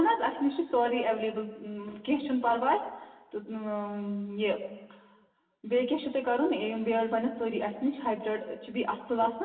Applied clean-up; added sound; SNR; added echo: none; none; none; reverberation time 1.2 s.